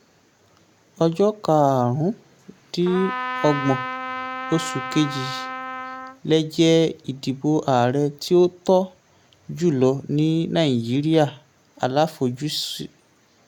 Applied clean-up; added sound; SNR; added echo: none; Trumpet; 8 dB; none.